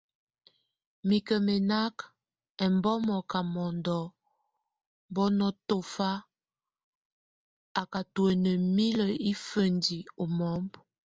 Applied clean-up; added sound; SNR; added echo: none; none; none; none.